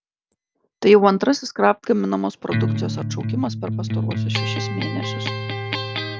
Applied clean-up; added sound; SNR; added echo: none; Electric guitar; 2 dB; none.